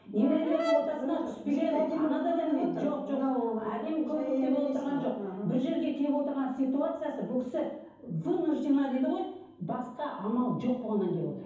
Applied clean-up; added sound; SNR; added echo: none; Brass instrument; 5 dB; reverberation time 0.9 s.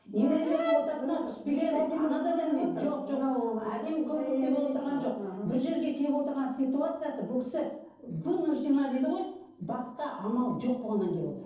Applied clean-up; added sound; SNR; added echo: neural separator model SepFormer DNS4.